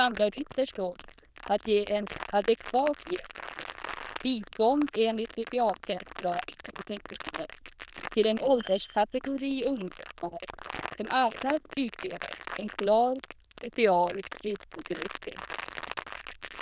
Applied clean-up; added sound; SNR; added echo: neural diffusion model UNIVERSE++.